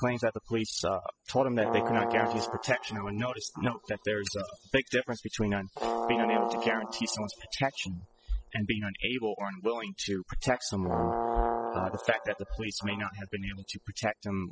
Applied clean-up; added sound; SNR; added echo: classical method spectral subtraction.